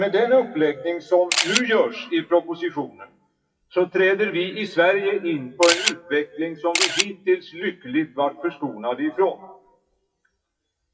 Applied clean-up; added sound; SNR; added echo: classical method WPE with log-MMSE.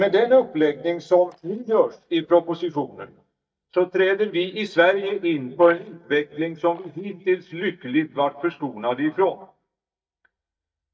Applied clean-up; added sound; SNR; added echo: neural mask model DeepFilterNet 3.